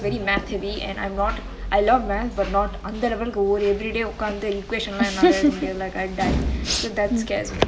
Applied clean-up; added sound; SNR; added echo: none; none; none; none.